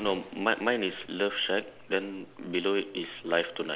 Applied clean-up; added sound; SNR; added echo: none; none; none; none.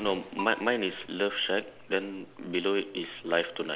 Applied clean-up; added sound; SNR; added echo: none; Bell; 17 dB; none.